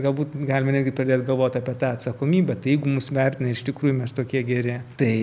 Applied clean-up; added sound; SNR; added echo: none; none; none; none.